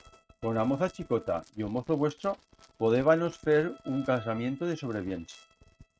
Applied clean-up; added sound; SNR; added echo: neural mask model RNNoise.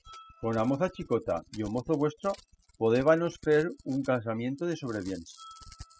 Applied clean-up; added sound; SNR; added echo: classical method spectral subtraction.